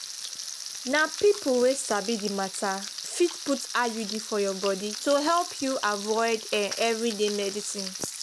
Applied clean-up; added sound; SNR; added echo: none; Frying (food); 8 dB; none.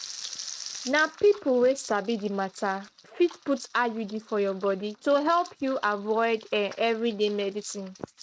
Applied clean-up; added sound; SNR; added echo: neural mask model RNNoise.